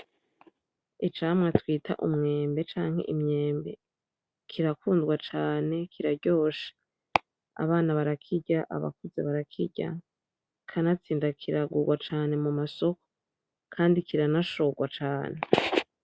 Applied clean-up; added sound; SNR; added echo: none; none; none; none.